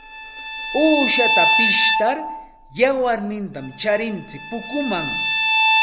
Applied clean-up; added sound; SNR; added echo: none; Bowed string instrument; -1 dB; none.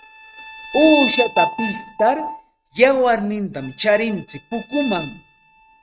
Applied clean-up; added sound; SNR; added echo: neural mask model RNNoise.